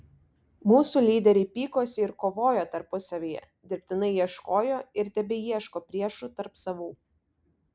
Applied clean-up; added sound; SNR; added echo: none; none; none; none.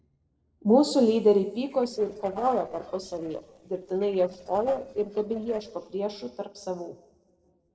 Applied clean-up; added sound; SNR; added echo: neural separator model SepFormer DNS4.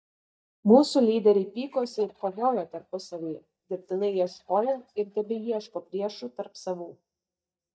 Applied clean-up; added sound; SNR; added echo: neural mask model DeepFilterNet 3.